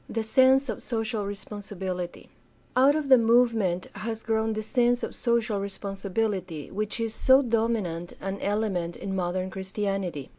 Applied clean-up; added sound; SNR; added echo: none; none; none; none.